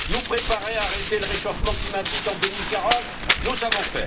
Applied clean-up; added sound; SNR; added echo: none; Run; 0 dB; reverberation time 0.2 s.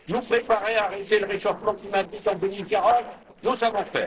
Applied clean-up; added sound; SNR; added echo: neural separator model SepFormer DNS4.